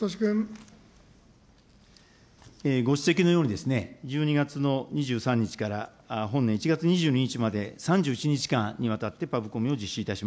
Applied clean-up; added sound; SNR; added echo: none; none; none; none.